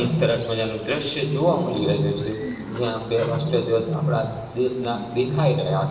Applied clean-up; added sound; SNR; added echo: none; Bird; 3 dB; reverberation time 1.4 s.